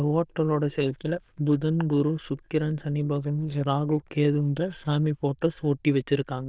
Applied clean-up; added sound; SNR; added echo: neural diffusion model UNIVERSE++.